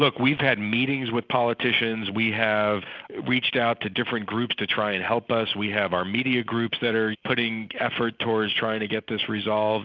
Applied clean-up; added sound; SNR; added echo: none; none; none; none.